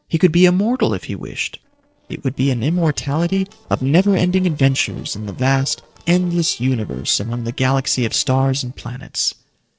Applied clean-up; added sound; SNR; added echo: neural separator model SepFormer DNS4.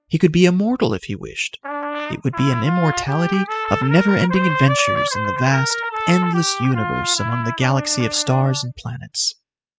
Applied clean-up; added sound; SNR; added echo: classical method spectral subtraction.